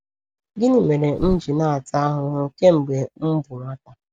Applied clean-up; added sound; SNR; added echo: none; Bird; 15 dB; none.